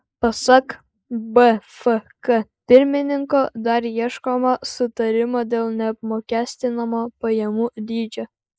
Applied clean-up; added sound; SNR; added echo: neural mask model Resemble Enhance denoiser.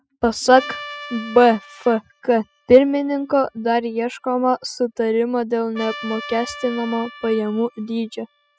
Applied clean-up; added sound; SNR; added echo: classical method spectral subtraction.